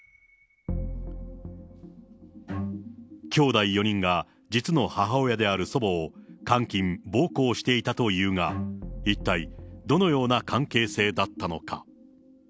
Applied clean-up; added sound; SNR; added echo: none; Bowed string instrument; 13 dB; none.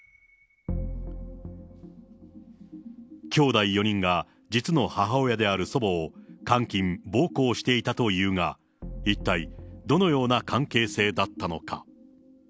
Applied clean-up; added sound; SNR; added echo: none; none; none; none.